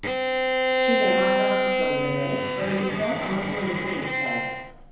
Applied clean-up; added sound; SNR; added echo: none; Bowed string instrument; -5 dB; reverberation time 1.1 s.